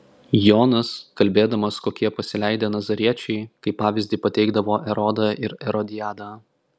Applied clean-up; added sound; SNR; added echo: none; none; none; none.